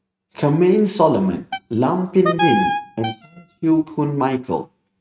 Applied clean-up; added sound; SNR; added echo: neural mask model RNNoise.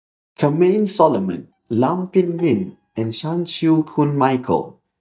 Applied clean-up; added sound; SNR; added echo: neural mask model DeepFilterNet 3.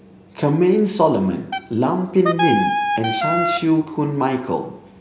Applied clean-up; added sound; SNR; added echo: none; Wind instrument, woodwind instrument; 2 dB; none.